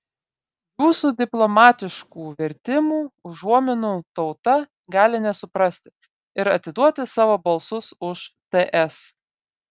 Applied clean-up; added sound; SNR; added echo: none; none; none; none.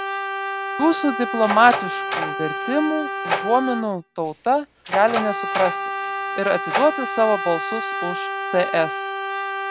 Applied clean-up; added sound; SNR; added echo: none; Door + Brass instrument; 4 dB; none.